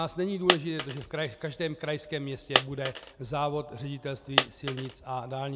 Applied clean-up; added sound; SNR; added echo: none; Coin (dropping); -1 dB; none.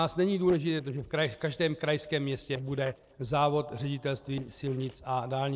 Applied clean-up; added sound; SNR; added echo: neural separator model SepFormer DNS4.